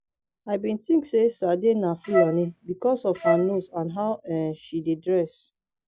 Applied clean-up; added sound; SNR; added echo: none; Wind instrument, woodwind instrument; 1 dB; none.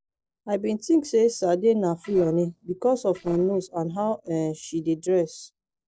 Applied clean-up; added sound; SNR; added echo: neural separator model SepFormer DNS4.